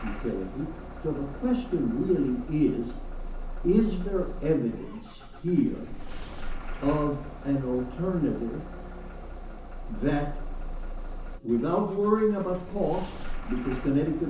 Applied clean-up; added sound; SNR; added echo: none; Engine starting / Bus; 7 dB; reverberation time 0.9 s.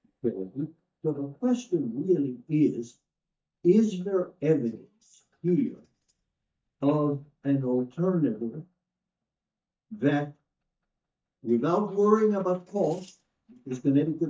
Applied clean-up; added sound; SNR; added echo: neural mask model DeepFilterNet 3.